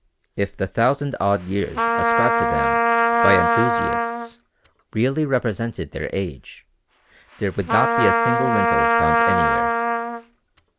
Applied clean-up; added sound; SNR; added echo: none; Trumpet; -3 dB; none.